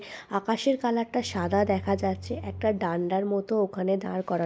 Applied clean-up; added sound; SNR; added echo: none; Bowed string instrument; 13 dB; none.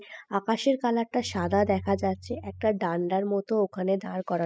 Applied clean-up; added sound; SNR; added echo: classical method spectral subtraction.